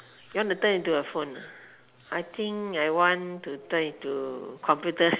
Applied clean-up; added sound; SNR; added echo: none; none; none; none.